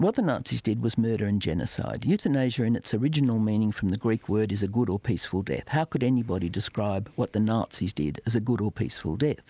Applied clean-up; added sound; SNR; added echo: none; none; none; none.